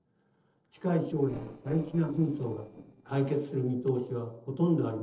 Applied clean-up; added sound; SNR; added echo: neural separator model SepFormer DNS4.